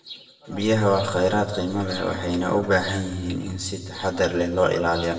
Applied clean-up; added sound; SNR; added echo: none; none; none; reverberation time 1.3 s.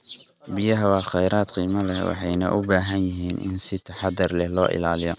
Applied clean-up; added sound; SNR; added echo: none; none; none; none.